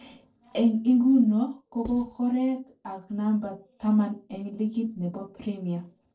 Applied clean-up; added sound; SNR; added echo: neural separator model SepFormer DNS4.